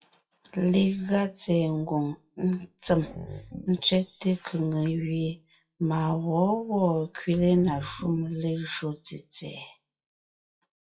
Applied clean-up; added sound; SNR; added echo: classical method WPE with log-MMSE.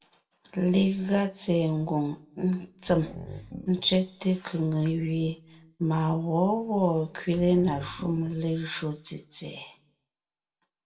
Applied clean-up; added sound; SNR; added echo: none; Growling; 17 dB; reverberation time 0.3 s.